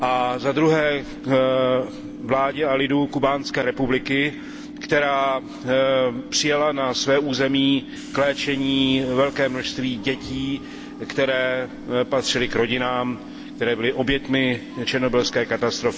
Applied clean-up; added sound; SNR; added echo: none; Subway, metro, underground / Train; 14 dB; none.